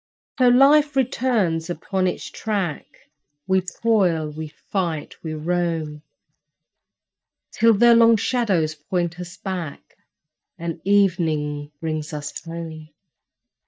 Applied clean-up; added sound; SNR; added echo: neural mask model DeepFilterNet 3.